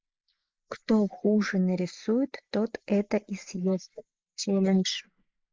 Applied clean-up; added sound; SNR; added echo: neural mask model Resemble Enhance denoiser.